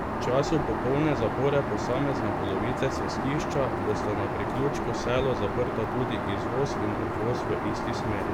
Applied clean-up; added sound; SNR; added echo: none; Aircraft; 0 dB; none.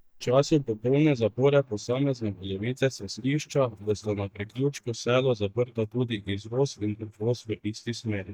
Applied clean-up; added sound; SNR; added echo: neural mask model DeepFilterNet 3.